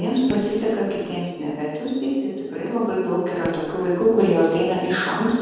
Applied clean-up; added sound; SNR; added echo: none; Fireworks; 17 dB; reverberation time 1.2 s.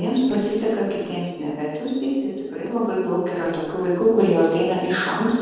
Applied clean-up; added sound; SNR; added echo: neural separator model SepFormer DNS4.